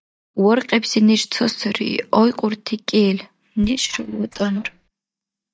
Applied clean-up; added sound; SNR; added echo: neural mask model DeepFilterNet 3.